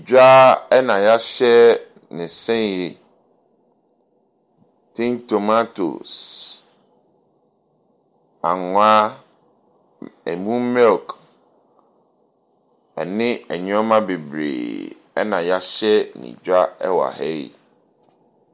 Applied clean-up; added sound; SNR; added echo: none; none; none; none.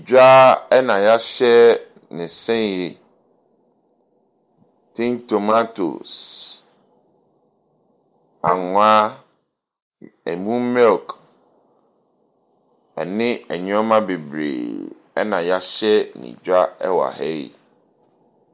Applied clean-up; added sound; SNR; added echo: neural mask model Resemble Enhance denoiser.